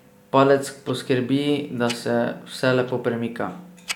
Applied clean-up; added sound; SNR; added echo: none; Tick-tock; 19 dB; none.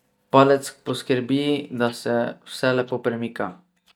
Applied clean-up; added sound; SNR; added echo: neural mask model DeepFilterNet 3.